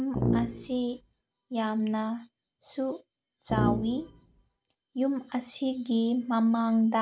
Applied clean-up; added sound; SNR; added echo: none; Brass instrument; 1 dB; none.